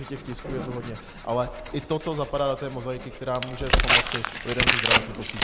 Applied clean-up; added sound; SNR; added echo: none; Tearing; -3 dB; none.